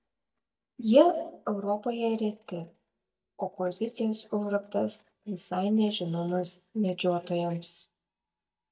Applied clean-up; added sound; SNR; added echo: neural mask model DeepFilterNet 3.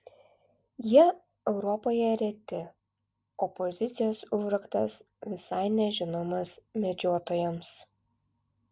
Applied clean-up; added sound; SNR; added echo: none; none; none; none.